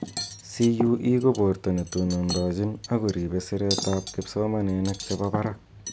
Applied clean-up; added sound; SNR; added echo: none; Cutlery, silverware; 10 dB; none.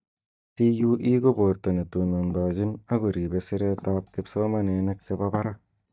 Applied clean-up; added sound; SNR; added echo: neural mask model DeepFilterNet 3.